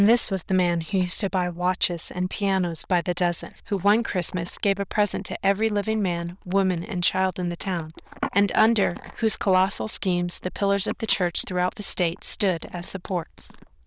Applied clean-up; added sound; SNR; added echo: neural diffusion model UNIVERSE++.